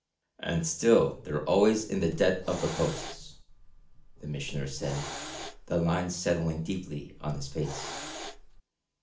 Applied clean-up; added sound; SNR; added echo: none; Hiss; 12 dB; reverberation time 0.4 s.